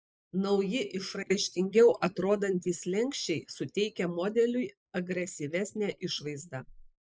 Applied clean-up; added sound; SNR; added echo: neural mask model Resemble Enhance denoiser.